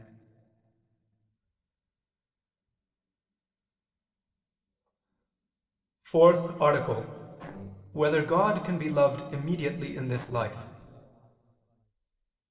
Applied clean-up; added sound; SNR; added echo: neural separator model SepFormer DNS4.